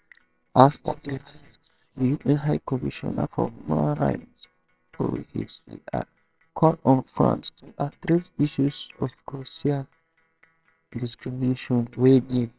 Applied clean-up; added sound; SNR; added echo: neural separator model SepFormer WHAMR!.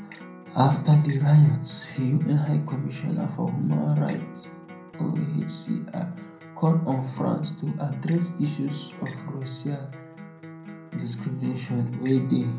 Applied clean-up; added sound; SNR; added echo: none; Acoustic guitar; 16 dB; reverberation time 0.6 s.